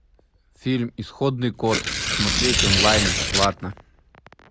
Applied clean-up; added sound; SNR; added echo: none; Tearing; -4 dB; none.